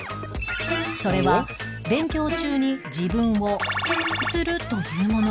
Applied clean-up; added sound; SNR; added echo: none; Bowed string instrument; 11 dB; none.